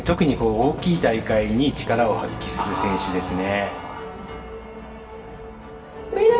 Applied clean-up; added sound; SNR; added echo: none; Telephone; 17 dB; reverberation time 1.6 s.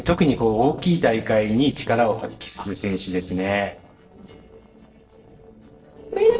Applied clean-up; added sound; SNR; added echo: neural separator model SepFormer DNS4.